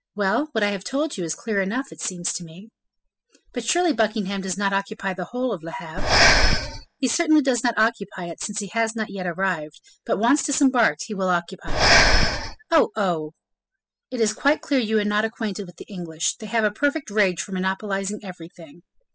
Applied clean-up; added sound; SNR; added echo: classical method spectral subtraction.